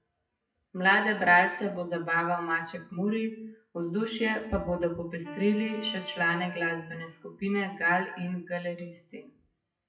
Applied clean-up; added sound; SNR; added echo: classical method WPE with log-MMSE.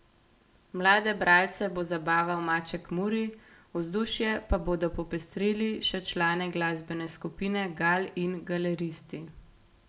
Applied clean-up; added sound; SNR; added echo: none; none; none; none.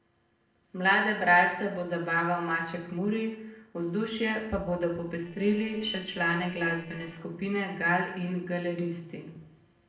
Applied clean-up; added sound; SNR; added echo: neural separator model SepFormer DNS4.